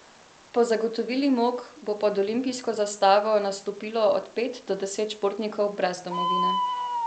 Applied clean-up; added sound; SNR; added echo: none; Bird; 9 dB; none.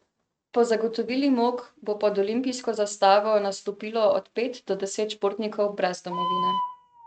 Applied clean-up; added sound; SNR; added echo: neural mask model RNNoise.